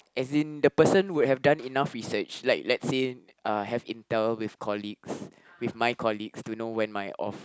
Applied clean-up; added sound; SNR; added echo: none; none; none; none.